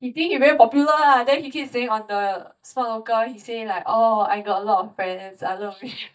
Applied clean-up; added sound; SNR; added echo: neural mask model DeepFilterNet 3.